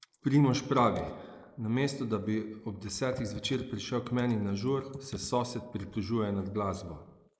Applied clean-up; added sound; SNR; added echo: neural mask model Resemble Enhance denoiser.